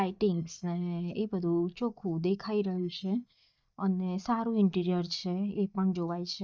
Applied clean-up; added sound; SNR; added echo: neural mask model DeepFilterNet 3.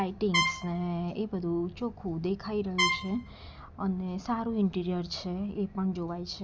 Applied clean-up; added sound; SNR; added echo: none; Trumpet; 0 dB; none.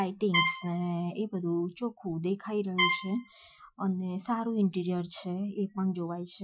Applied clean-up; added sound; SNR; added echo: classical method Wiener filter.